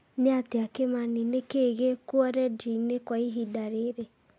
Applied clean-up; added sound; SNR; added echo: none; none; none; none.